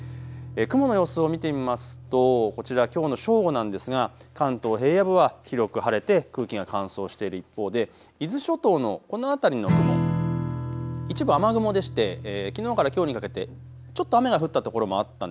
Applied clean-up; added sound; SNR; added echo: none; Strum; 8 dB; none.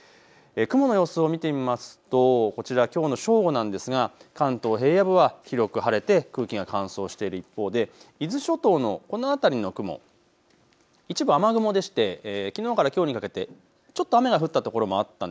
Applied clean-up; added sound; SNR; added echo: none; none; none; none.